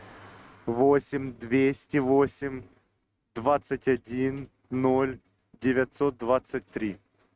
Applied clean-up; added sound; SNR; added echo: neural mask model RNNoise.